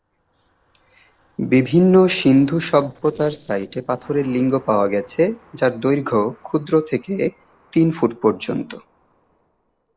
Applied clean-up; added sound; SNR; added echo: neural separator model SepFormer DNS4.